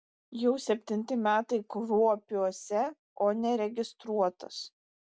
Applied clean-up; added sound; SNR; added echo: none; none; none; none.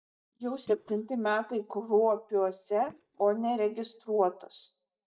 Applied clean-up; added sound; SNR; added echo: neural mask model DeepFilterNet 3.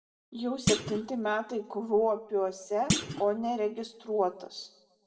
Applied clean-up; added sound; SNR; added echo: none; Thump, thud; 4 dB; reverberation time 0.7 s.